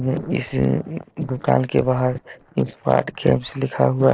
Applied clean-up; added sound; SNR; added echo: neural separator model SepFormer DNS4.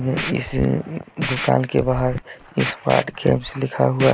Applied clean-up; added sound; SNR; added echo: none; Scratching (performance technique); 10 dB; none.